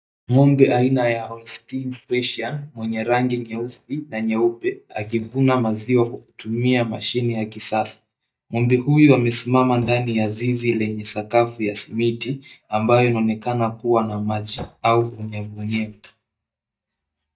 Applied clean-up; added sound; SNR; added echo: neural mask model DeepFilterNet 3.